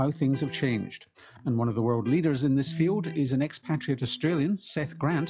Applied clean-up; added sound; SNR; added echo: classical method log-MMSE.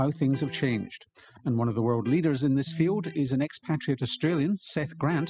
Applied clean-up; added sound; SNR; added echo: classical method spectral subtraction.